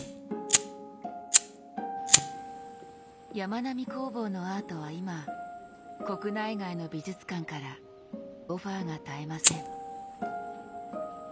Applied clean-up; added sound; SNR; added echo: none; Fire; -3 dB; none.